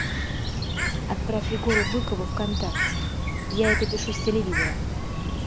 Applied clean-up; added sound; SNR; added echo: none; Bird; -3 dB; none.